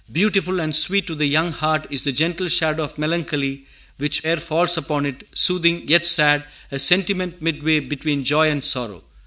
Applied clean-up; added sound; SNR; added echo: none; none; none; none.